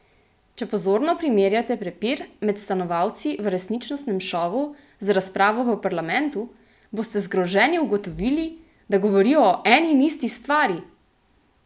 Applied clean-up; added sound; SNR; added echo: none; none; none; none.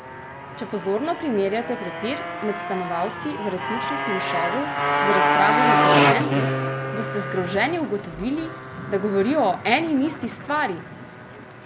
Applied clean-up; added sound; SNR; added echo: none; Motorcycle; -1 dB; none.